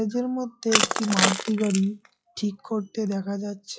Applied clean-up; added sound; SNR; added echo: classical method log-MMSE.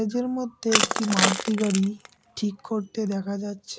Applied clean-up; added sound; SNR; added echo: none; Crushing; 0 dB; none.